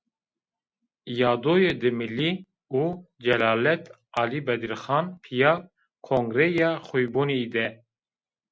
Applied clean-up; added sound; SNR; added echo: none; none; none; none.